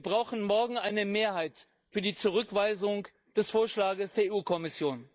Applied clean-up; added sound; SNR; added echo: neural mask model Resemble Enhance denoiser.